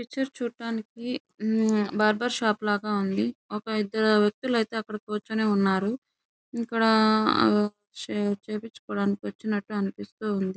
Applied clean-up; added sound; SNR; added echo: none; none; none; none.